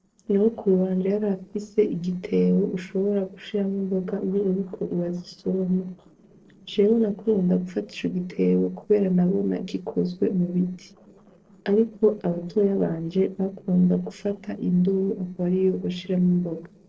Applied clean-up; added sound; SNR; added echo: neural separator model SepFormer DNS4.